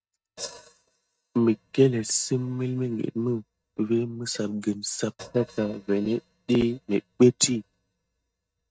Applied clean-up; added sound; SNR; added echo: neural mask model RNNoise.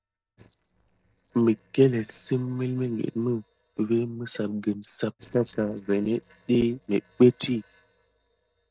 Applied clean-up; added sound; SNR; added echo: neural separator model SepFormer DNS4.